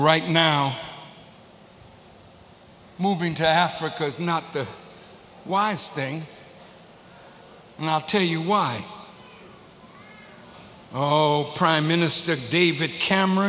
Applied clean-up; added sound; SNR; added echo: none; none; none; none.